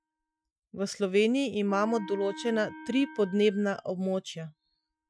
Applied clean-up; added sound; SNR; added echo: classical method Wiener filter.